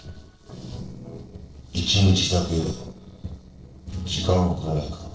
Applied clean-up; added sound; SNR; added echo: neural separator model SepFormer DNS4.